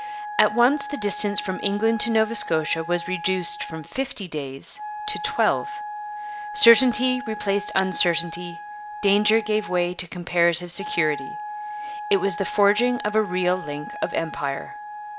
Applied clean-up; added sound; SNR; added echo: none; Wind instrument, woodwind instrument; 11 dB; none.